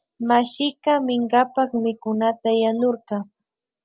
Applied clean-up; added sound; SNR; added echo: none; none; none; none.